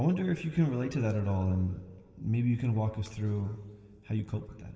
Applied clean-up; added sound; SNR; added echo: none; none; none; reverberation time 2.0 s.